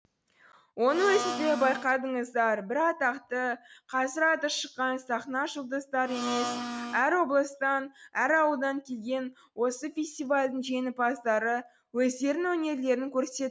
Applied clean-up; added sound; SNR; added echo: none; Domestic sounds, home sounds; 5 dB; none.